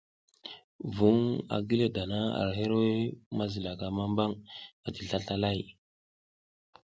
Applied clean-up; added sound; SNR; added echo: none; none; none; none.